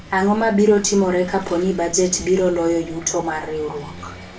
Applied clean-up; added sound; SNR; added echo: none; Engine / Vehicle; 17 dB; reverberation time 0.3 s.